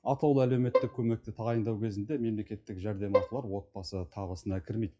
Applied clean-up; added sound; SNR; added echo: classical method WPE with log-MMSE.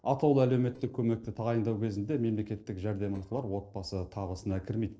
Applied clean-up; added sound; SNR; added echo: neural separator model SepFormer DNS4.